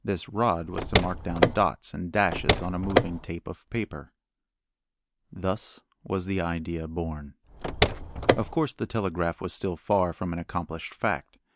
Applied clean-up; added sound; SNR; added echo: none; Car; -3 dB; none.